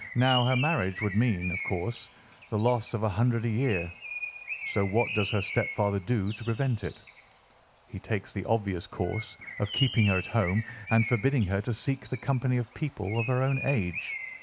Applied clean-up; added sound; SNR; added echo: none; Bird; 10 dB; none.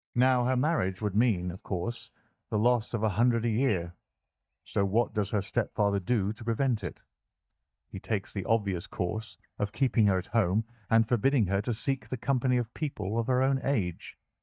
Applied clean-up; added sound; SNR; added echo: neural mask model DeepFilterNet 3.